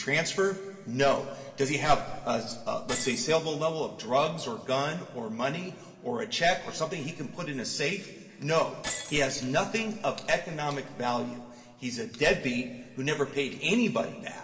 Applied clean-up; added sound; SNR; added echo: none; Shatter; 19 dB; reverberation time 2.1 s.